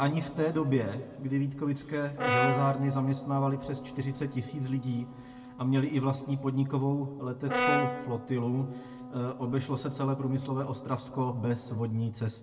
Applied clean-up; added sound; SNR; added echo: none; Brass instrument; 7 dB; reverberation time 1.4 s.